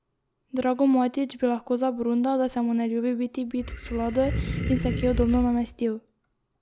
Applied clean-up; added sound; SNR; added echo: none; Animal; 5 dB; none.